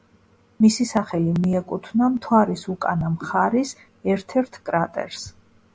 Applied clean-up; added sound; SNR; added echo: none; none; none; none.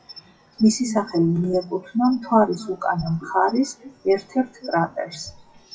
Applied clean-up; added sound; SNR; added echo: classical method WPE with log-MMSE.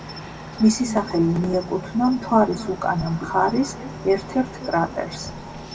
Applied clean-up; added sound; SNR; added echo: none; Cricket; 13 dB; reverberation time 1.7 s.